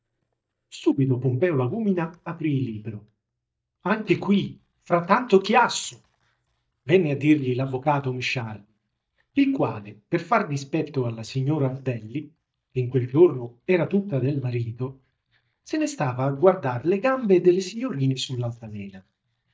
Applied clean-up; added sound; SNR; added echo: neural mask model DeepFilterNet 3.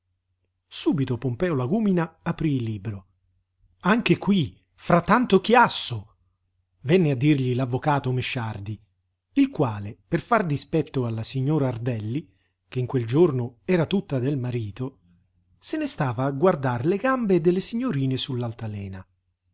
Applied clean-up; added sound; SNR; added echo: none; none; none; none.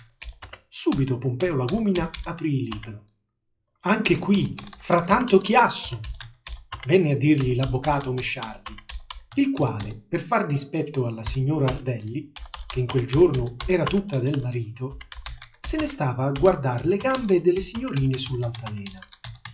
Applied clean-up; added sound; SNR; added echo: classical method WPE with log-MMSE.